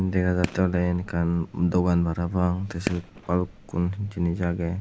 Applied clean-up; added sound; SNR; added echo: none; Fireworks; 14 dB; none.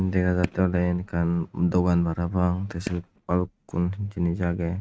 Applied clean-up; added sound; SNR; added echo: neural mask model RNNoise.